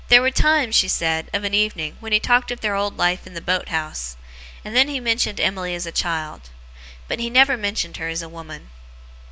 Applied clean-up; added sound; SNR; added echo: none; none; none; none.